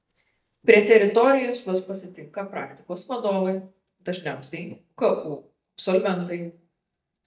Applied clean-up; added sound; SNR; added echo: neural mask model DeepFilterNet 3.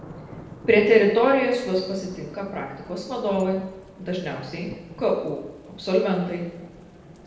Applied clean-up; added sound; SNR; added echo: none; Thunder / Rain; 20 dB; reverberation time 0.9 s.